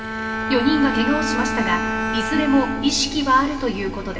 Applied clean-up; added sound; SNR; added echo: none; Bowed string instrument; 5 dB; reverberation time 2.3 s.